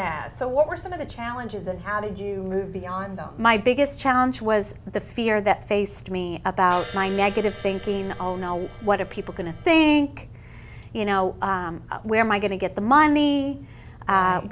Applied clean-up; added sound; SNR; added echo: none; Crash cymbal; 17 dB; none.